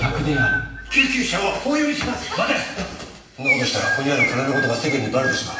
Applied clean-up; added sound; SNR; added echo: none; Chirp, tweet; 4 dB; reverberation time 0.8 s.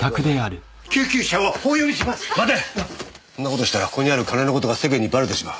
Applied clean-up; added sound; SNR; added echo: none; none; none; none.